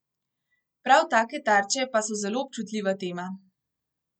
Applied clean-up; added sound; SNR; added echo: none; none; none; none.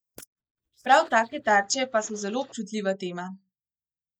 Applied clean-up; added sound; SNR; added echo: neural mask model DeepFilterNet 3.